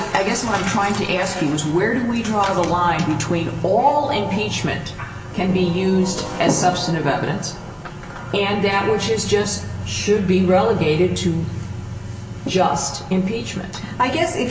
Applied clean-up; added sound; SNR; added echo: none; none; none; reverberation time 0.2 s.